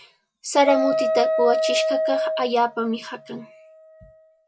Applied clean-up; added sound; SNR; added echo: classical method log-MMSE.